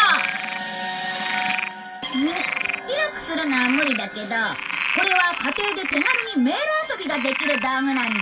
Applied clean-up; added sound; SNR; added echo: none; Frog; 4 dB; reverberation time 0.2 s.